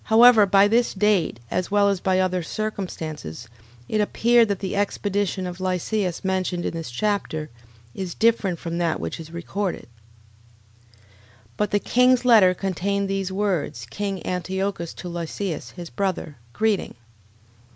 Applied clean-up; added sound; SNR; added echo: none; none; none; none.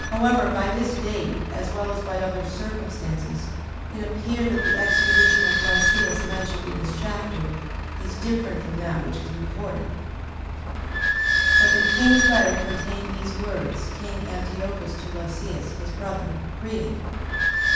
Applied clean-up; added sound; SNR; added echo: none; Squeak / Idling; -3 dB; reverberation time 1.2 s.